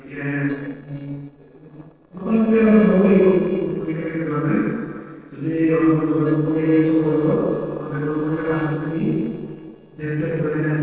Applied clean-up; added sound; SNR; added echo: neural separator model SepFormer DNS4.